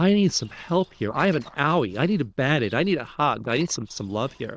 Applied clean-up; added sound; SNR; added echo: neural diffusion model UNIVERSE++.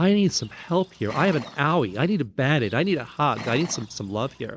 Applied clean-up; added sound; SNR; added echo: none; Livestock, farm animals, working animals; 18 dB; none.